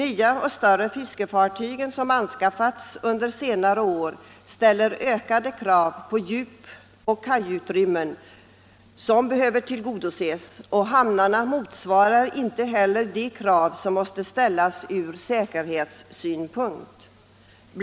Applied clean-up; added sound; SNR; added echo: none; none; none; none.